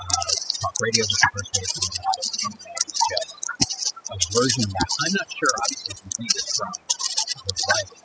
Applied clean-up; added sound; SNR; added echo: classical method spectral subtraction.